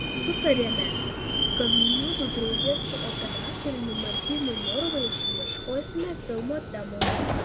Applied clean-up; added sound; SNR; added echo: none; Subway, metro, underground; -3 dB; none.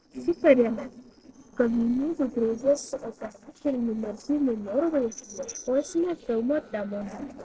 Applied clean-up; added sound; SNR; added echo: neural separator model SepFormer DNS4.